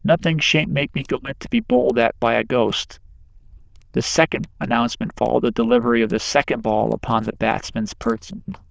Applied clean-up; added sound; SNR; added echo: neural diffusion model UNIVERSE++.